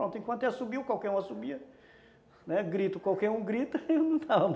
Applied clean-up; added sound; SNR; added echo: none; none; none; none.